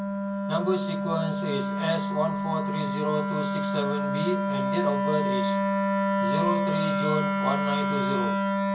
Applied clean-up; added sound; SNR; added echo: none; Wind instrument, woodwind instrument; -4 dB; reverberation time 0.2 s.